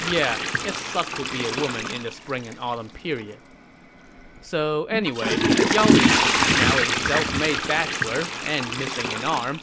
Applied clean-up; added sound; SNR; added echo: none; Toilet flush / Water; -3 dB; none.